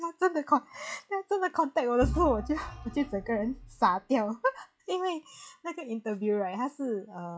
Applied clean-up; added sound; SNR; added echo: classical method log-MMSE.